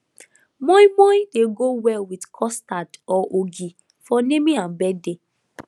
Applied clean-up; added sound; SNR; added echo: none; none; none; none.